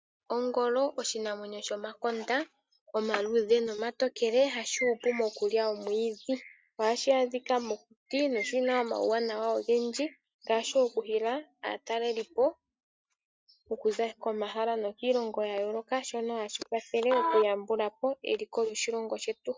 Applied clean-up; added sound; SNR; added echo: neural mask model RNNoise.